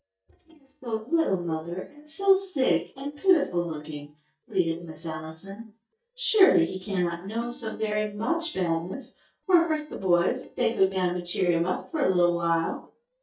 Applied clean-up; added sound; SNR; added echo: neural mask model DeepFilterNet 3.